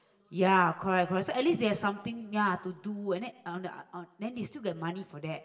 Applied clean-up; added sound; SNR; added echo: none; none; none; reverberation time 2.0 s.